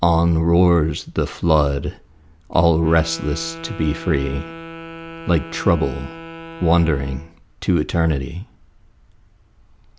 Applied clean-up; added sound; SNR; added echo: none; Wind instrument, woodwind instrument; 17 dB; none.